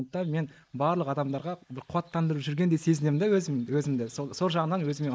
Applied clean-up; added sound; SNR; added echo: neural mask model Resemble Enhance denoiser.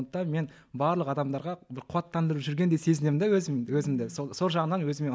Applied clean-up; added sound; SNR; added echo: none; none; none; none.